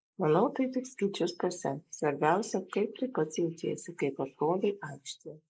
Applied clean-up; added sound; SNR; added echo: neural mask model Resemble Enhance denoiser.